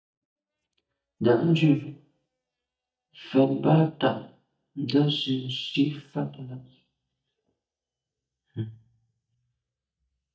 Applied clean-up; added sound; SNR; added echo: neural mask model DeepFilterNet 3.